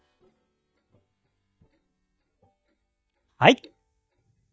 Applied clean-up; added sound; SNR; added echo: neural mask model DeepFilterNet 3.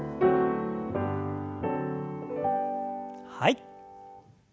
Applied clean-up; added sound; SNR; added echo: none; none; none; none.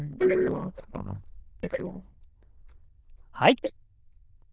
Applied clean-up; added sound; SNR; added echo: neural diffusion model UNIVERSE++.